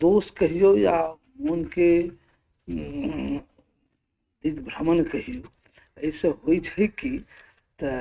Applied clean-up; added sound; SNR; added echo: neural mask model RNNoise.